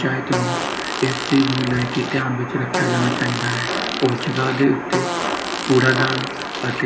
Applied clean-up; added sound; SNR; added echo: none; Fart; 7 dB; reverberation time 0.4 s.